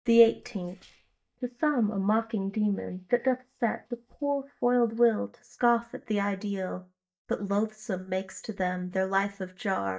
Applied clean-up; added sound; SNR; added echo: neural mask model DeepFilterNet 3.